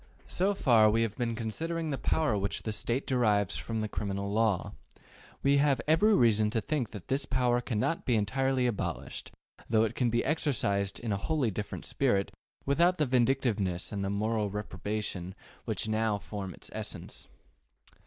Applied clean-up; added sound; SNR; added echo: none; none; none; none.